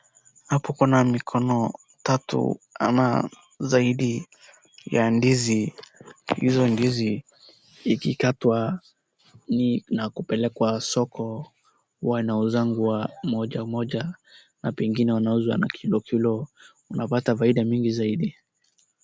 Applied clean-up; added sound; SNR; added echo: none; none; none; none.